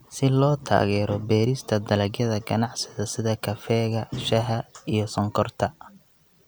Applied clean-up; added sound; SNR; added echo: none; none; none; none.